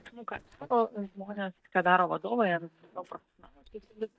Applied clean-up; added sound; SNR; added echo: neural mask model DeepFilterNet 3.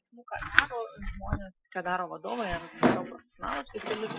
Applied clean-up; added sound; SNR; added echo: classical method Wiener filter.